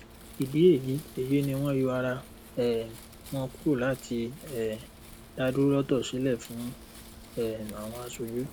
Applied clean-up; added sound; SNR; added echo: none; Wind; 18 dB; none.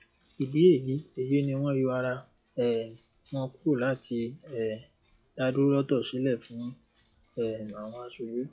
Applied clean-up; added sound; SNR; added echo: classical method log-MMSE.